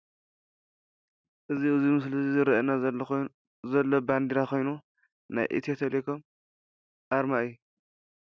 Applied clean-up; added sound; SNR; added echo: none; none; none; none.